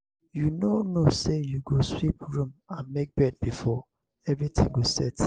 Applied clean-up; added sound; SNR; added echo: none; none; none; none.